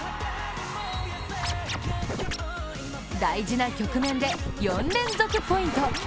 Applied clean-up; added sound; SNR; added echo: none; Scratching (performance technique); 5 dB; none.